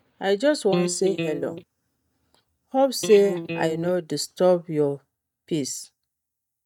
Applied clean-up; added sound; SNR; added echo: neural mask model DeepFilterNet 3.